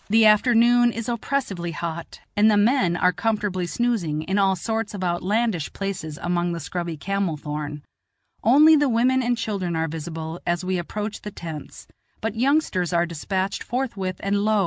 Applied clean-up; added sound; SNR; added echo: none; none; none; none.